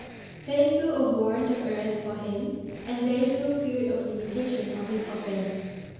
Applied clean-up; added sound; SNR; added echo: none; Accelerating, revving, vroom; 16 dB; reverberation time 1.2 s.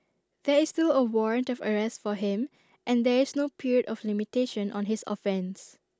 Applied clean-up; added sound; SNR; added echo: none; none; none; none.